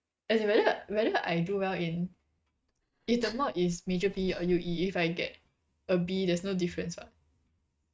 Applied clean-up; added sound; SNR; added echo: neural mask model RNNoise.